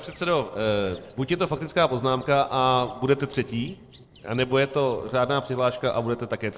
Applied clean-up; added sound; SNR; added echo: neural separator model SepFormer DNS4.